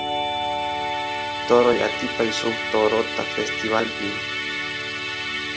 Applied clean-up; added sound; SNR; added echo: none; Musical instrument; 2 dB; none.